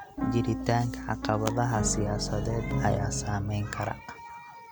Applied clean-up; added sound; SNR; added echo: none; Piano; 3 dB; none.